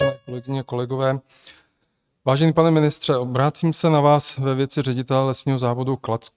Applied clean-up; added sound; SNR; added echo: neural mask model RNNoise.